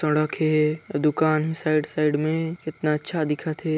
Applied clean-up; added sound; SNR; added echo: none; none; none; none.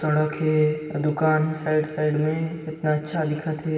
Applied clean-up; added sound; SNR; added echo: none; none; none; reverberation time 2.0 s.